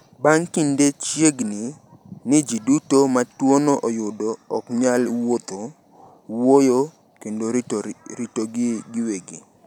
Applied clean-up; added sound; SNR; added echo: none; none; none; none.